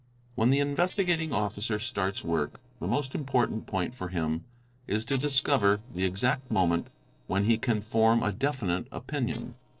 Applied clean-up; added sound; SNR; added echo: neural separator model SepFormer DNS4.